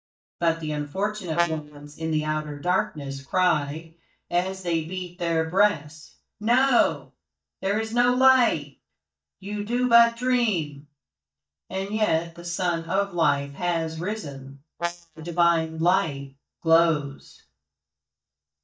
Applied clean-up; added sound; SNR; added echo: neural mask model DeepFilterNet 3.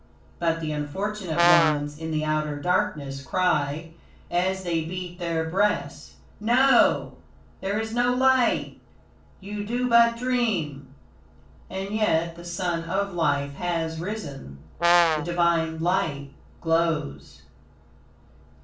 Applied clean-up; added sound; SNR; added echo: none; Brass instrument; -2 dB; reverberation time 0.3 s.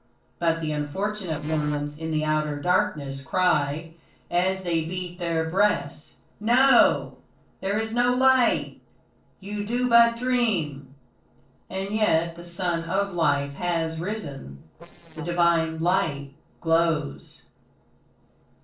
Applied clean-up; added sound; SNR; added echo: neural separator model SepFormer DNS4.